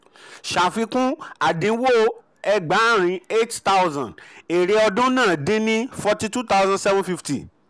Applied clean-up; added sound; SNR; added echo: none; none; none; none.